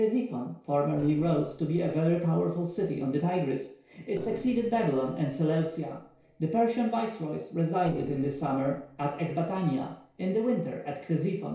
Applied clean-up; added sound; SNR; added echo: neural separator model SepFormer DNS4.